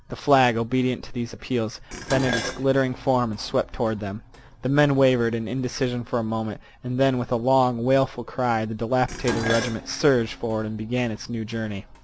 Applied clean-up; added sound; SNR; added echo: none; Dishes, pots, and pans; 14 dB; none.